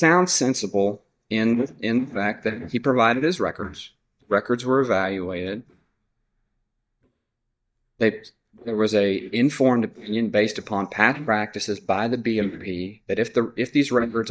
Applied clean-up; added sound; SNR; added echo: neural mask model DeepFilterNet 3.